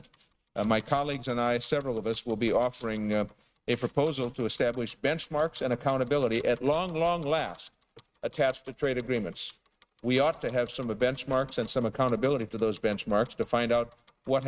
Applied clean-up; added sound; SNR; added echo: neural mask model RNNoise.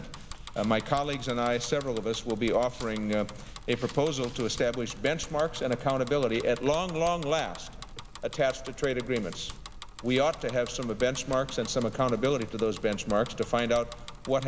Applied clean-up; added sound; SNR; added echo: none; Bicycle; 14 dB; none.